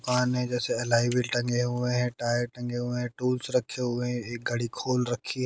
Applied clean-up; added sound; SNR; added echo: none; none; none; none.